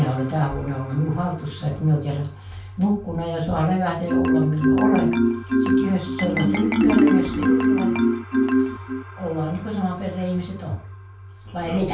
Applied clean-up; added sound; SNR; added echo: none; Marimba, xylophone; -2 dB; reverberation time 0.3 s.